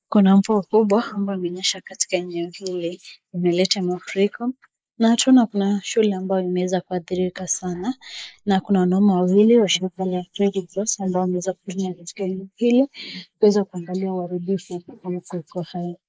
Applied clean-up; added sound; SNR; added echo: neural mask model Resemble Enhance denoiser.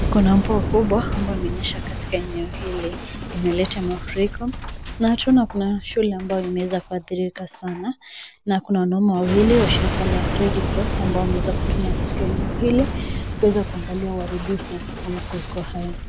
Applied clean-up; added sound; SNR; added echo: none; Boom; 3 dB; none.